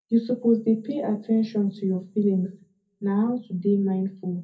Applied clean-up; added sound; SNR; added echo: none; none; none; reverberation time 0.3 s.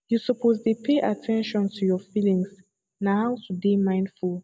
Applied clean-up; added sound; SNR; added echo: none; none; none; none.